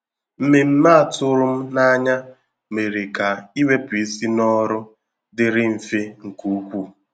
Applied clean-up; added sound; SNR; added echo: none; none; none; none.